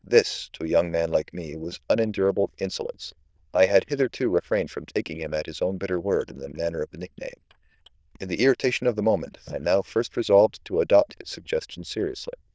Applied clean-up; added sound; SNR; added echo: neural diffusion model UNIVERSE++.